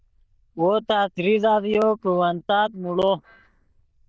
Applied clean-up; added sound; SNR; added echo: neural diffusion model UNIVERSE++.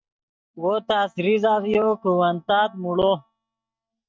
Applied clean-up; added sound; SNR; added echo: neural mask model DeepFilterNet 3.